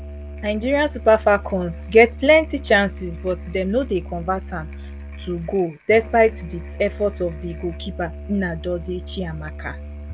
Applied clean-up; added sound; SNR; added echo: none; Musical instrument; 12 dB; none.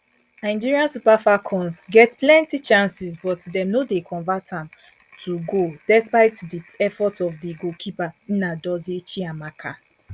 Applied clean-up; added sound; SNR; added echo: none; none; none; none.